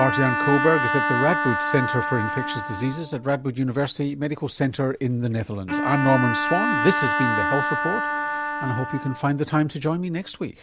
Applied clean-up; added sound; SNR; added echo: none; Bowed string instrument; 2 dB; none.